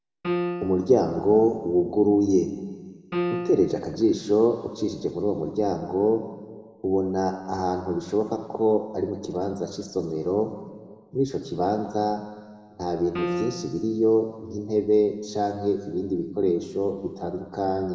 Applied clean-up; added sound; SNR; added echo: none; Piano; 6 dB; reverberation time 1.4 s.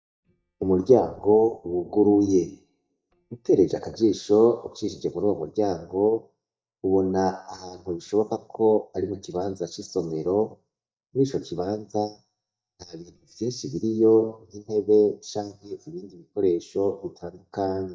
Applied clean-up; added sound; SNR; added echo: neural mask model DeepFilterNet 3.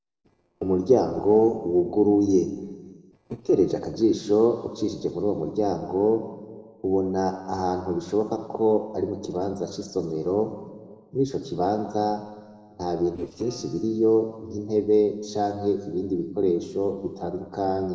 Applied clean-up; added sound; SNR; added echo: neural separator model SepFormer DNS4.